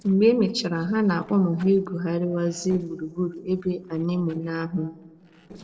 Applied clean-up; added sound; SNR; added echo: neural separator model SepFormer DNS4.